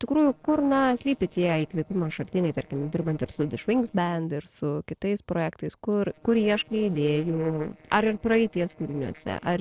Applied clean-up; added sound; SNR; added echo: neural separator model SepFormer DNS4.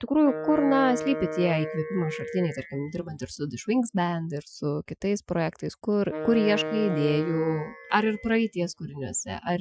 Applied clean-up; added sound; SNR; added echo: classical method Wiener filter.